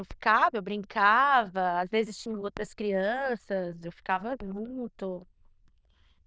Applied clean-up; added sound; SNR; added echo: neural diffusion model UNIVERSE++.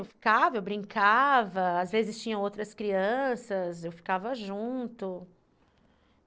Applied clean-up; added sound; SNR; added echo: neural separator model SepFormer DNS4.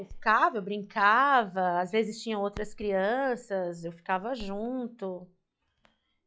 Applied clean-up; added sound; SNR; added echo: classical method log-MMSE.